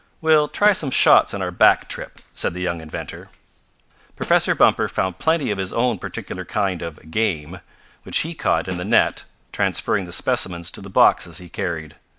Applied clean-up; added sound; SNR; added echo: none; Snare drum; 18 dB; none.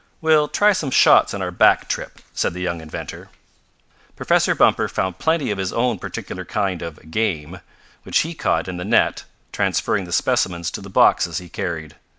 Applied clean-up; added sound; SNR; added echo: none; none; none; none.